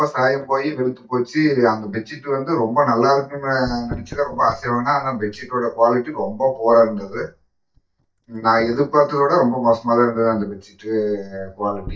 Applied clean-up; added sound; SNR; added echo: neural mask model DeepFilterNet 3.